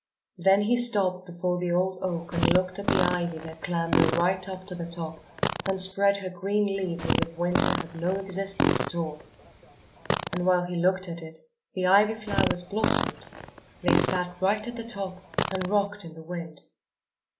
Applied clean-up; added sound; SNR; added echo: none; Fart; 1 dB; none.